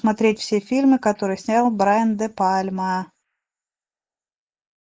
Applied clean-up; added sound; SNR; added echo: neural mask model Resemble Enhance denoiser.